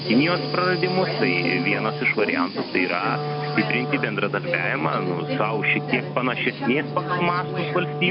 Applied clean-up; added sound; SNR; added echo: none; Subway, metro, underground + Wind instrument, woodwind instrument; 3 dB; none.